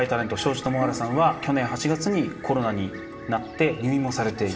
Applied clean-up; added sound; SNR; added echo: none; Fixed-wing aircraft, airplane; 19 dB; reverberation time 1.8 s.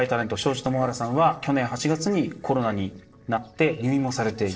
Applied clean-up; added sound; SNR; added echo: neural separator model SepFormer DNS4.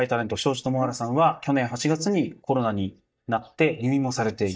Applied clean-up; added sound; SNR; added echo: neural mask model DeepFilterNet 3.